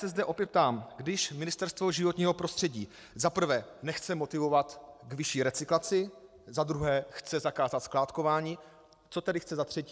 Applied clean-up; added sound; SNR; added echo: none; none; none; none.